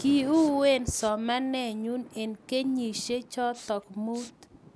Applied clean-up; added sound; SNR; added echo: none; Respiratory sounds + Thunder; 19 dB; none.